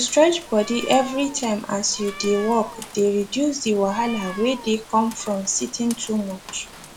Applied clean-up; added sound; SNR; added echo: none; Meow + Rain; 16 dB; none.